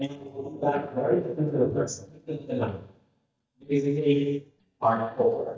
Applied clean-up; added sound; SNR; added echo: neural mask model DeepFilterNet 3.